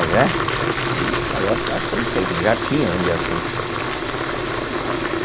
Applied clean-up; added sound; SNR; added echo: none; Fill (with liquid) / Water tap, faucet; -2 dB; none.